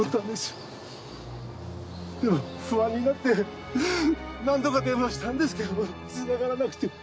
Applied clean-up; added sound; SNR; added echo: none; none; none; none.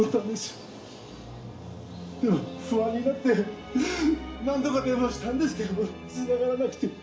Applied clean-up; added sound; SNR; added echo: none; none; none; reverberation time 0.5 s.